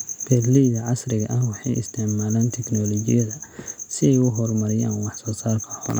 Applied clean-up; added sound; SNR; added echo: none; none; none; none.